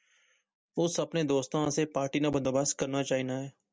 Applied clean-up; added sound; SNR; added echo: none; none; none; none.